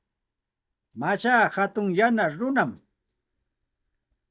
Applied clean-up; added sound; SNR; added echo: neural mask model DeepFilterNet 3.